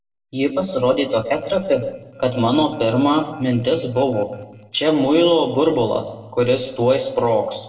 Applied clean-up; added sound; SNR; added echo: neural separator model SepFormer DNS4.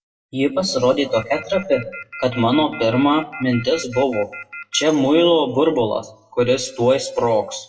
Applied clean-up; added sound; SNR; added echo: classical method WPE with log-MMSE.